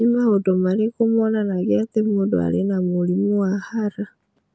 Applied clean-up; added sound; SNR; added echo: none; none; none; none.